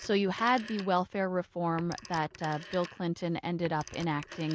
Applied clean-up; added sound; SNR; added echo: none; Telephone; 17 dB; none.